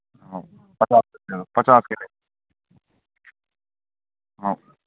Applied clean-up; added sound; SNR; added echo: none; none; none; none.